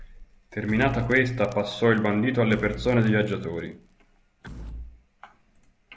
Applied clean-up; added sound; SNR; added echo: none; Door / Wood; 17 dB; none.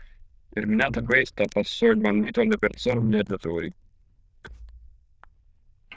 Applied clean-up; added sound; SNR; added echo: neural diffusion model UNIVERSE++.